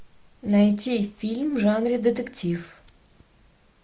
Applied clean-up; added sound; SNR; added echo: none; none; none; none.